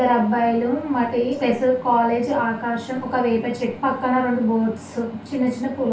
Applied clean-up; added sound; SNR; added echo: none; none; none; reverberation time 0.3 s.